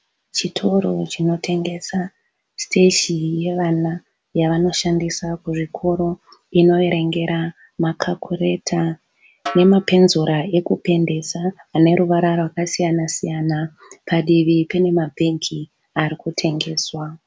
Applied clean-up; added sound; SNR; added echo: none; Snare drum; 16 dB; none.